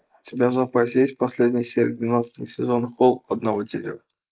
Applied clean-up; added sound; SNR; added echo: neural mask model Resemble Enhance denoiser.